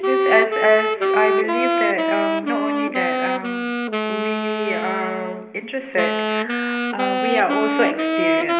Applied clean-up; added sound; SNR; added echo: none; Wind instrument, woodwind instrument; -2 dB; reverberation time 1.1 s.